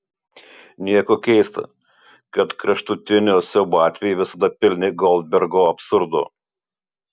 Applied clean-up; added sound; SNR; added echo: none; none; none; none.